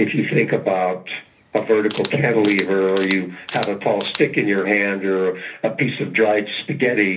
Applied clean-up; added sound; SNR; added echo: none; Camera; 12 dB; reverberation time 0.3 s.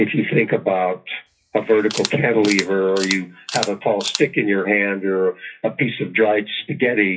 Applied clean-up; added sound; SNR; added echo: classical method WPE with log-MMSE.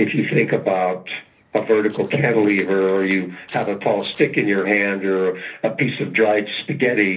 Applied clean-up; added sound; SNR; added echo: neural separator model SepFormer DNS4.